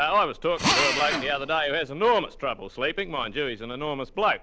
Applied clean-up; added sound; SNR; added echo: none; Drill; 3 dB; none.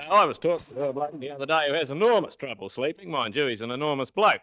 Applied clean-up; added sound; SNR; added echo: neural mask model DeepFilterNet 3.